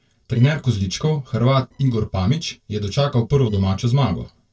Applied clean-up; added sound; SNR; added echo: neural separator model SepFormer DNS4.